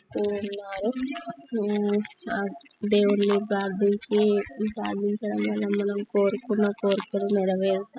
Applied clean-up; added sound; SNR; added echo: classical method spectral subtraction.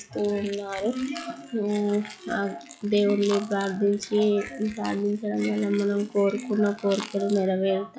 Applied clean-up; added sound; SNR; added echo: classical method log-MMSE.